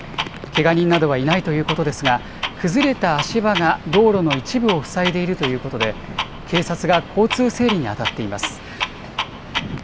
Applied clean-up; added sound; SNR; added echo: none; Clock; 8 dB; none.